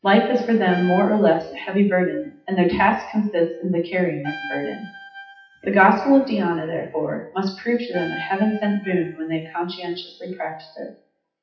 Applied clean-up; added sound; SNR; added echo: classical method WPE with log-MMSE.